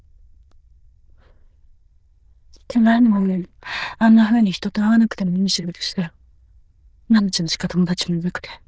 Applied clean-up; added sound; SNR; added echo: neural diffusion model UNIVERSE++.